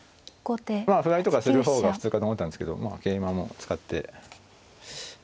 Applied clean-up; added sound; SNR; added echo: none; none; none; none.